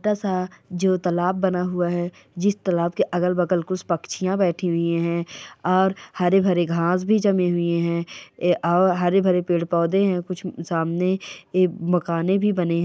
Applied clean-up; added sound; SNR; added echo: none; none; none; none.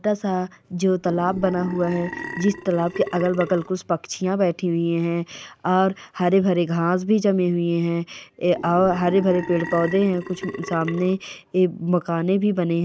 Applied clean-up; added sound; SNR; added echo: none; Burping, eructation; 12 dB; none.